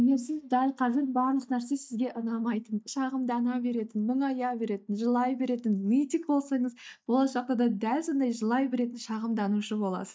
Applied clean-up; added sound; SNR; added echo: neural mask model DeepFilterNet 3.